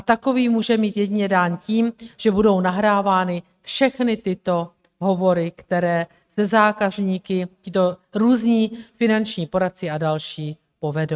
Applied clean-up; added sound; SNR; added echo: neural mask model RNNoise.